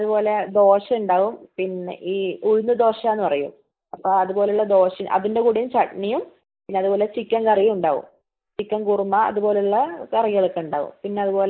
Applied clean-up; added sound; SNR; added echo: neural mask model Resemble Enhance denoiser.